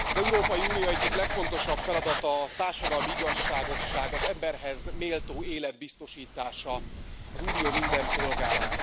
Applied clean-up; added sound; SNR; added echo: none; Writing; -2 dB; none.